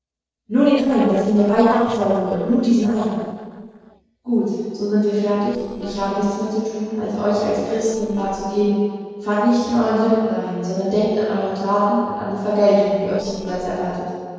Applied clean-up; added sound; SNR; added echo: neural separator model SepFormer DNS4.